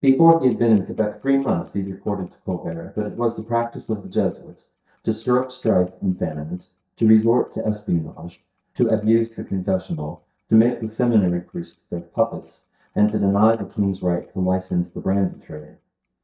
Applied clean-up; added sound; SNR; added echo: neural mask model DeepFilterNet 3.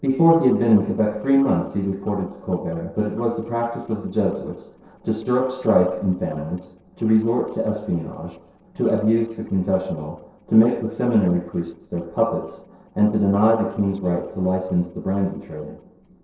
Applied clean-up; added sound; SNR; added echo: neural separator model SepFormer DNS4.